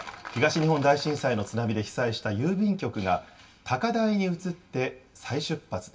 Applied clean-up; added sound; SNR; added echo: none; none; none; reverberation time 0.2 s.